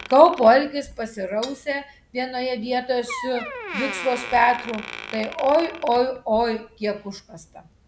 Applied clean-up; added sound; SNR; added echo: none; Cutlery, silverware / Dishes, pots, and pans + Door; 15 dB; none.